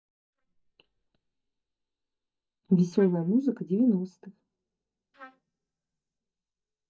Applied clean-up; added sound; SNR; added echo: neural mask model DeepFilterNet 3.